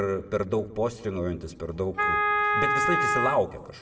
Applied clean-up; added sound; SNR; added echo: none; Wind instrument, woodwind instrument; -3 dB; reverberation time 1.1 s.